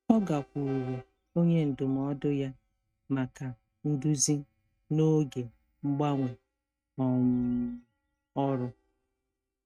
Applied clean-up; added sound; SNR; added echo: neural mask model RNNoise.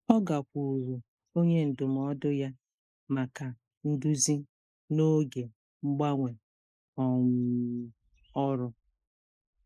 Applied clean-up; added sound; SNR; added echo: neural mask model Resemble Enhance denoiser.